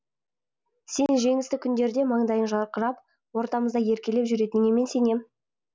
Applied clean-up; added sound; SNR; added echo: none; none; none; none.